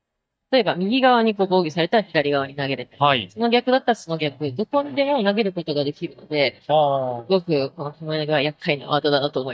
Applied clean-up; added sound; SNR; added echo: neural mask model DeepFilterNet 3.